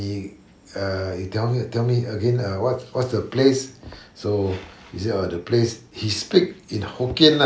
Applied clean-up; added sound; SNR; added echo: none; none; none; none.